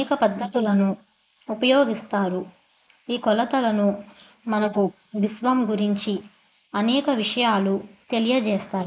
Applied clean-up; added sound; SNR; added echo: neural mask model Resemble Enhance denoiser.